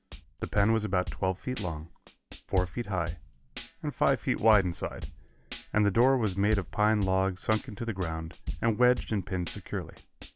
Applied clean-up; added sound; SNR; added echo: none; Tambourine / Drum / Drum kit; 10 dB; none.